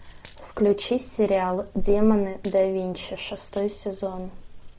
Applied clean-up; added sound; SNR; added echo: none; Coin (dropping); 18 dB; none.